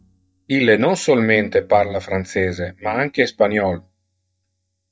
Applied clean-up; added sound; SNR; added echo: neural mask model DeepFilterNet 3.